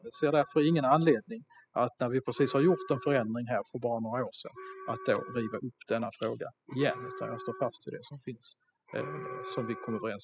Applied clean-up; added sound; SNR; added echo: classical method spectral subtraction.